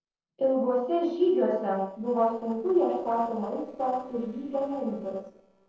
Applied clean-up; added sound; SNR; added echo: neural separator model SepFormer DNS4.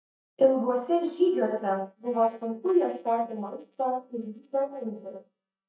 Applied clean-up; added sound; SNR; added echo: neural mask model DeepFilterNet 3.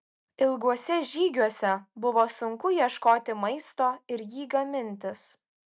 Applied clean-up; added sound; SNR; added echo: none; none; none; none.